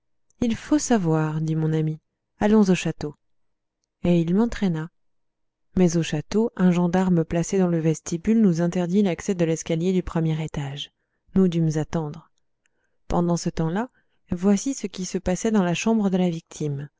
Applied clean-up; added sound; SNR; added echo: none; none; none; none.